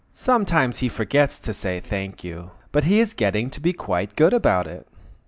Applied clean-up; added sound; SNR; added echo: none; none; none; none.